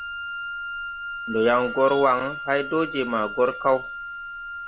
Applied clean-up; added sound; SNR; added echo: none; Wind instrument, woodwind instrument; 8 dB; none.